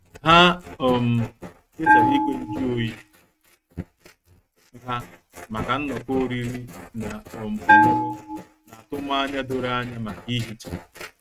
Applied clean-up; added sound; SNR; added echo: neural mask model RNNoise.